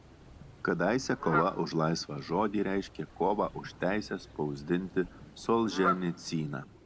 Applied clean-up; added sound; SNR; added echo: none; Fowl; 9 dB; none.